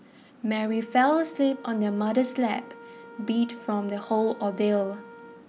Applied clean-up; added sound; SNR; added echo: none; Wind instrument, woodwind instrument; 20 dB; none.